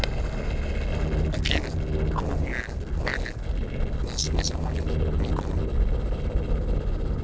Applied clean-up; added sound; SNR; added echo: neural separator model SepFormer DNS4.